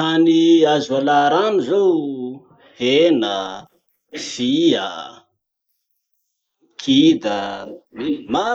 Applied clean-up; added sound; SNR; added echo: neural mask model Resemble Enhance denoiser.